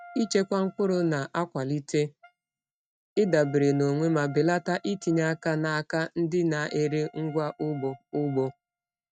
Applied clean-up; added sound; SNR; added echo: neural mask model RNNoise.